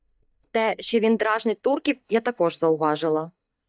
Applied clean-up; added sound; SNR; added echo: neural mask model DeepFilterNet 3.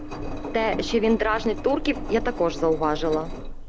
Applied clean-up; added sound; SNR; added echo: none; Engine; 7 dB; none.